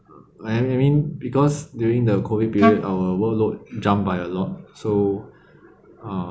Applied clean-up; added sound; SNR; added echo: none; Wind instrument, woodwind instrument; -1 dB; none.